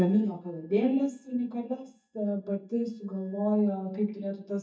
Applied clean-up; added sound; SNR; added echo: neural mask model DeepFilterNet 3.